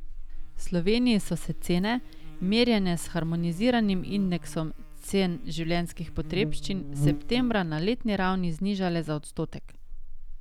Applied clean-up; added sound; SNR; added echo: none; Buzz; 5 dB; none.